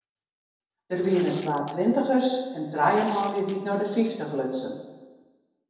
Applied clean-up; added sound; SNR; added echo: none; Tearing; 13 dB; reverberation time 0.9 s.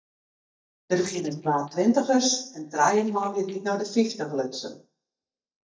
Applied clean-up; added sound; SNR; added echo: neural mask model DeepFilterNet 3.